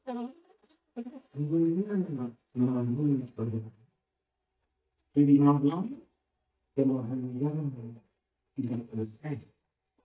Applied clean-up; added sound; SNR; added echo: neural mask model DeepFilterNet 3.